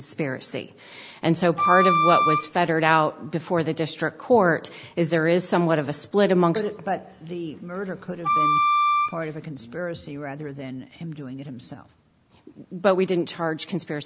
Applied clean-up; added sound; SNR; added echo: none; Wind instrument, woodwind instrument; -2 dB; none.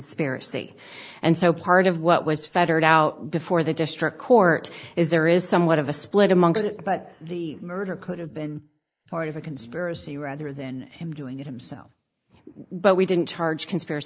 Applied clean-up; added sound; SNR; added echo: neural mask model Resemble Enhance denoiser.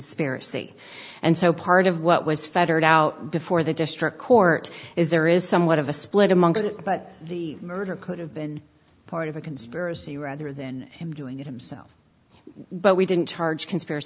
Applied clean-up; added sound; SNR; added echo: none; none; none; none.